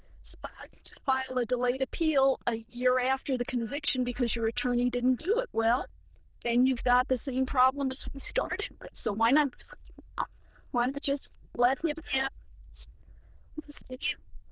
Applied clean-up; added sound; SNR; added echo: neural diffusion model UNIVERSE++.